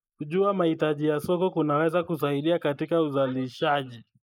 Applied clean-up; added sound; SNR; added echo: neural mask model Resemble Enhance denoiser.